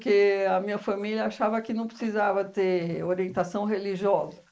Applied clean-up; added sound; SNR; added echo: neural mask model Resemble Enhance denoiser.